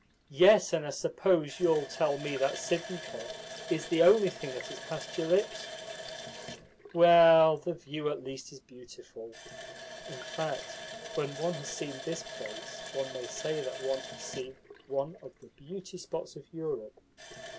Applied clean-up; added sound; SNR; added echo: none; Water tap, faucet; 14 dB; none.